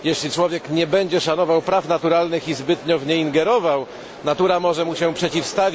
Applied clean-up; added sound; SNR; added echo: none; none; none; none.